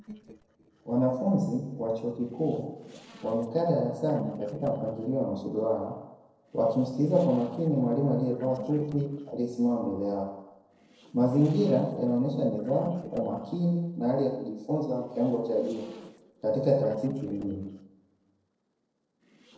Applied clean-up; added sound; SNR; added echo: neural separator model SepFormer DNS4.